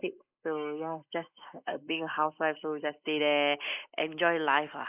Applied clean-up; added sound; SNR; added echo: neural mask model Resemble Enhance denoiser.